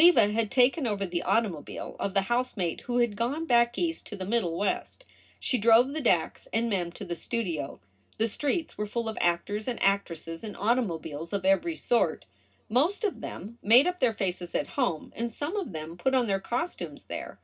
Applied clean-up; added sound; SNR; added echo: none; none; none; reverberation time 0.4 s.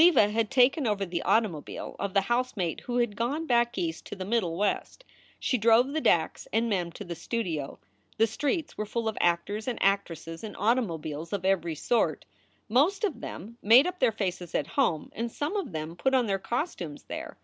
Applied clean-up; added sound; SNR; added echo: none; none; none; none.